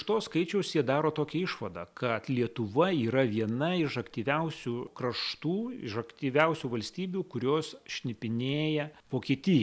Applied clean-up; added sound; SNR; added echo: none; none; none; none.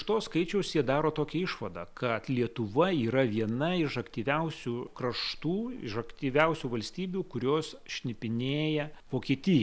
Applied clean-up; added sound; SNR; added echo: none; Walk, footsteps; 19 dB; none.